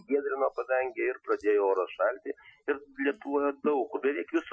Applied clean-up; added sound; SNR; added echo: classical method Wiener filter.